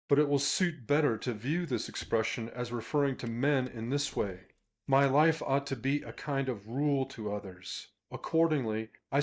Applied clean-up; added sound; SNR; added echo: neural mask model DeepFilterNet 3.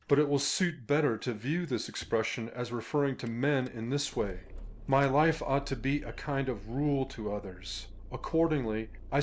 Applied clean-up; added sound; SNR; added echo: none; Idling / Engine starting / Door / Car; 15 dB; none.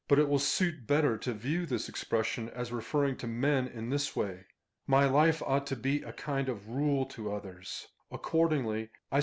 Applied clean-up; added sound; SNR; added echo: none; none; none; none.